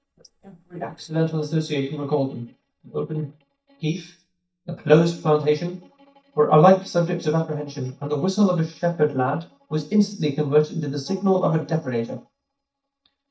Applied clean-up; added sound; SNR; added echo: neural mask model DeepFilterNet 3.